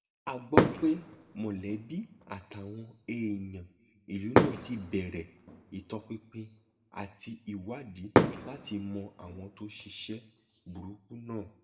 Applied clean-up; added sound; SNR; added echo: none; Fireworks; -5 dB; reverberation time 1.1 s.